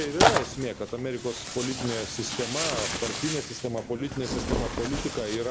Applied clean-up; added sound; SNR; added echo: none; Tearing; -1 dB; none.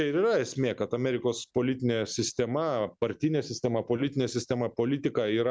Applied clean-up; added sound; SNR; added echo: none; none; none; none.